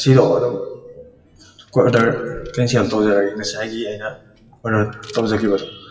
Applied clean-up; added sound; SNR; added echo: classical method WPE with log-MMSE.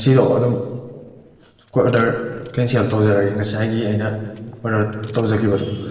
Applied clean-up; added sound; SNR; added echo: neural separator model SepFormer DNS4.